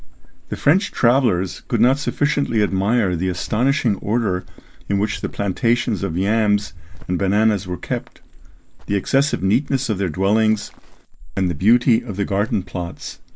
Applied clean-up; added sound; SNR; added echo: none; Cricket; 15 dB; none.